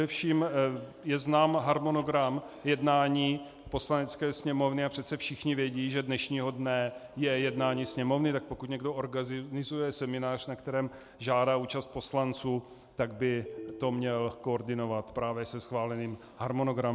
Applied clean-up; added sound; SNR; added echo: none; Telephone; 17 dB; none.